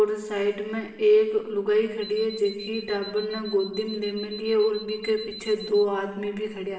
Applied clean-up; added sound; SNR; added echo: none; Alarm; 15 dB; reverberation time 1.2 s.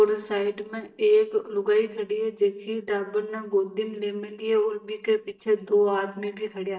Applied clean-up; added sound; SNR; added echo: neural mask model DeepFilterNet 3.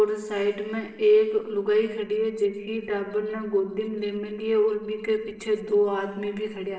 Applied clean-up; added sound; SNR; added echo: neural separator model SepFormer DNS4.